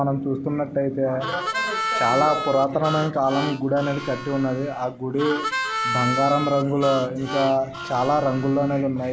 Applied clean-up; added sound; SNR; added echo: none; Harmonica; 6 dB; none.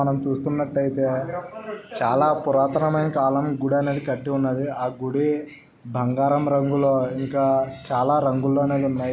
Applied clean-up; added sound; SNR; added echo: none; none; none; none.